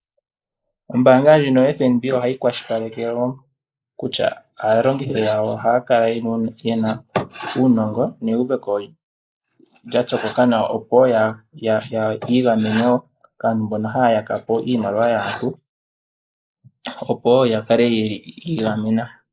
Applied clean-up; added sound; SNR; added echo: neural mask model Resemble Enhance denoiser.